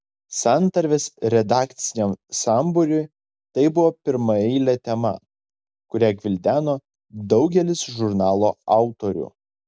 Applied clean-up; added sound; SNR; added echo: none; none; none; none.